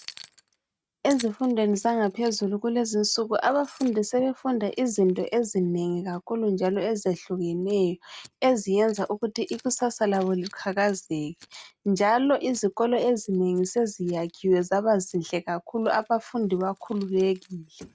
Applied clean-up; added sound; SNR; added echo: neural mask model RNNoise.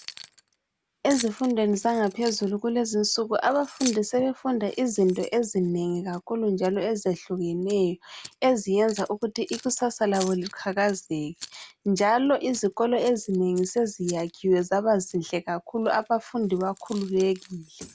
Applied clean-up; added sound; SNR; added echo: none; Keys jangling; 19 dB; none.